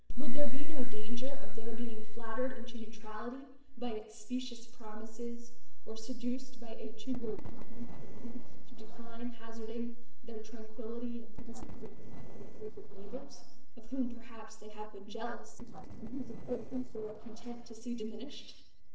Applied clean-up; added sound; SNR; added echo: neural separator model SepFormer DNS4.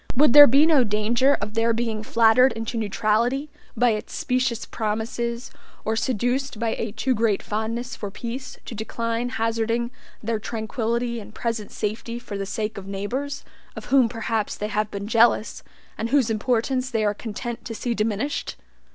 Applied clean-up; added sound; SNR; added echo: none; none; none; none.